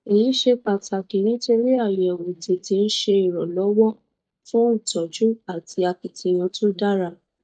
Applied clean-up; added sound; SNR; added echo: neural mask model DeepFilterNet 3.